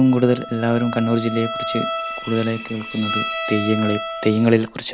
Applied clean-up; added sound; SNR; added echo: none; Bowed string instrument; 8 dB; none.